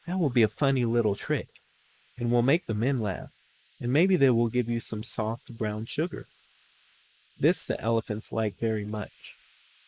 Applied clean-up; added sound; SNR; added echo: neural mask model Resemble Enhance denoiser.